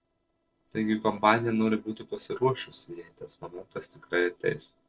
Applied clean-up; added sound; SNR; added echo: neural separator model SepFormer DNS4.